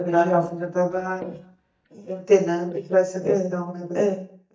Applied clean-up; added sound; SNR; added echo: neural mask model DeepFilterNet 3.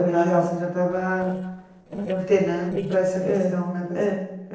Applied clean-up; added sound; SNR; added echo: neural separator model SepFormer DNS4.